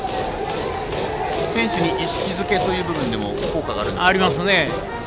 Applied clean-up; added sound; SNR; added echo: none; none; none; none.